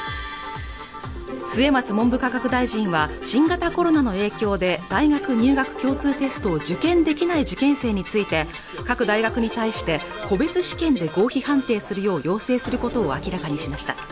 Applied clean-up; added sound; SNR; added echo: none; none; none; none.